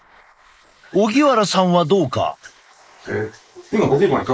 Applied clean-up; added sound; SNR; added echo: neural mask model Resemble Enhance denoiser.